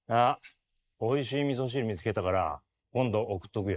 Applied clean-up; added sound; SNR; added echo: neural mask model Resemble Enhance denoiser.